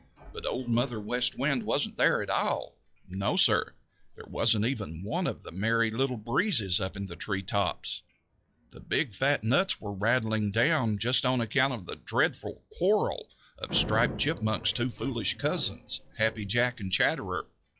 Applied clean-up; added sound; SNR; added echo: classical method log-MMSE.